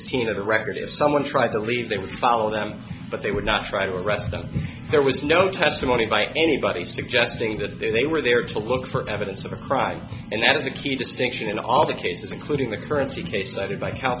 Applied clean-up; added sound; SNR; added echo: none; none; none; none.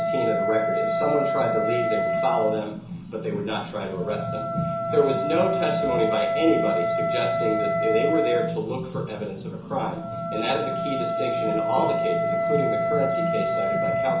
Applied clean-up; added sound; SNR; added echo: none; Wind instrument, woodwind instrument; -1 dB; reverberation time 0.7 s.